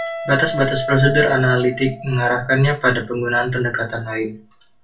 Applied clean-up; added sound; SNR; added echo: none; Guitar; 11 dB; reverberation time 0.2 s.